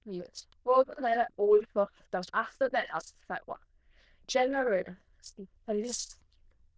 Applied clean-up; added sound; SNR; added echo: neural diffusion model UNIVERSE++.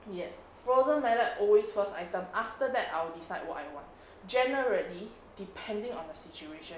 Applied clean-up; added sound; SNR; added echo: none; none; none; none.